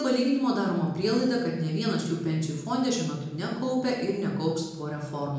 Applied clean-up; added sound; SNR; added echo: none; none; none; reverberation time 0.9 s.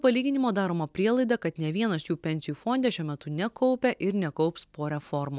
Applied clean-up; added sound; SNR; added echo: none; none; none; none.